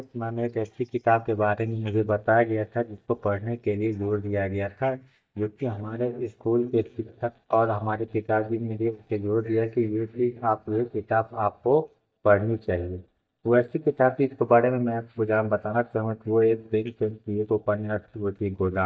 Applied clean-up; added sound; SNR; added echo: neural mask model DeepFilterNet 3.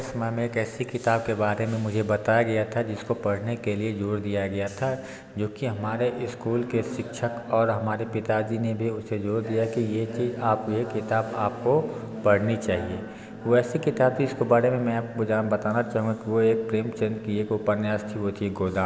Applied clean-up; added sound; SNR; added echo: none; none; none; none.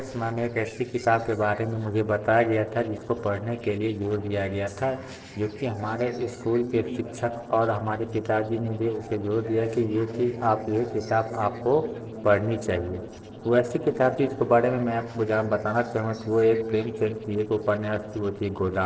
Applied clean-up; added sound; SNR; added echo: neural separator model SepFormer DNS4.